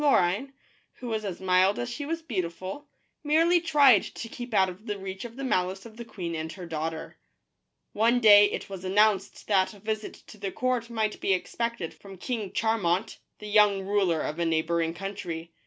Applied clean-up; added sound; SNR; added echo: none; none; none; none.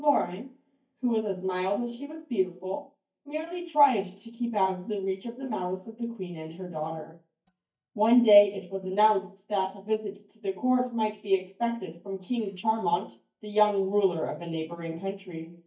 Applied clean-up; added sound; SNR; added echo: neural mask model DeepFilterNet 3.